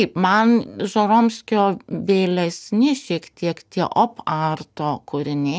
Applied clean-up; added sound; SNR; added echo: none; none; none; none.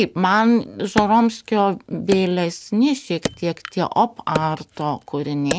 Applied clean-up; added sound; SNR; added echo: none; Wood; 12 dB; none.